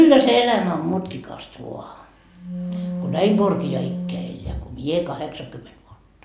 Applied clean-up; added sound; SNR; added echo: none; Wind instrument, woodwind instrument; 8 dB; none.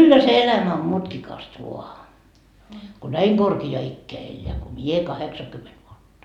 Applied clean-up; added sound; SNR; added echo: none; none; none; none.